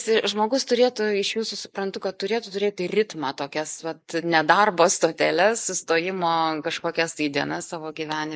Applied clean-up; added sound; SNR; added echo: neural mask model Resemble Enhance denoiser.